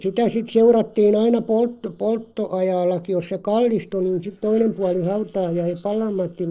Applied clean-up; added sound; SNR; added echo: neural separator model SepFormer DNS4.